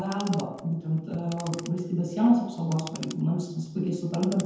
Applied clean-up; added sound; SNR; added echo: none; Clock; 19 dB; reverberation time 0.9 s.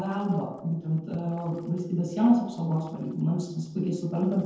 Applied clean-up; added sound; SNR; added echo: neural separator model SepFormer DNS4.